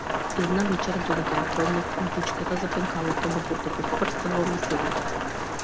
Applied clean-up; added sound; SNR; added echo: none; Rain; -1 dB; none.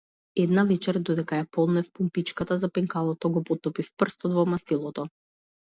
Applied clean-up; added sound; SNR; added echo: none; none; none; none.